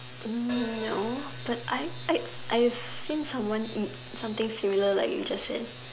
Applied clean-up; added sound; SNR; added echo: none; Hi-hat; 17 dB; none.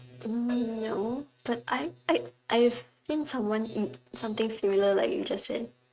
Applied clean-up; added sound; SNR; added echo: neural mask model RNNoise.